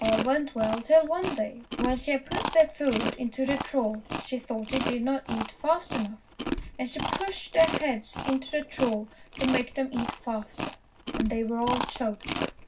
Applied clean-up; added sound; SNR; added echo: none; Chewing, mastication; 6 dB; reverberation time 0.4 s.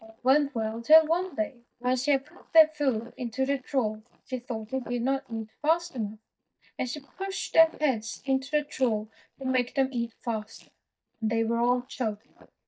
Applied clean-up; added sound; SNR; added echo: neural mask model DeepFilterNet 3.